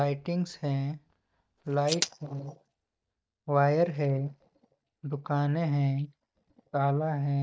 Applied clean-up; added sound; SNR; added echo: neural mask model DeepFilterNet 3.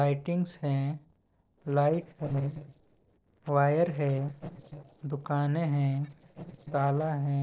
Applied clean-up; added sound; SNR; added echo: neural separator model SepFormer DNS4.